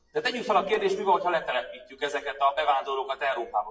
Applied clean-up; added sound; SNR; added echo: classical method WPE with log-MMSE.